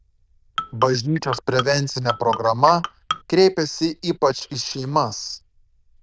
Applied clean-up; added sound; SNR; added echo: neural diffusion model UNIVERSE++.